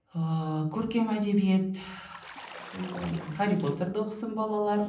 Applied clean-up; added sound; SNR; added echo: none; Bathtub (filling or washing) / Splash, splatter; 16 dB; reverberation time 0.6 s.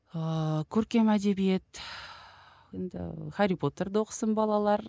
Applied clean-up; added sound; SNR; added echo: none; none; none; none.